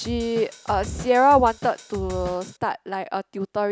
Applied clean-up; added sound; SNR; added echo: none; Drum kit; 12 dB; none.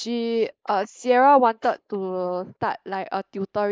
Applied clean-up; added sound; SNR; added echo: neural mask model Resemble Enhance denoiser.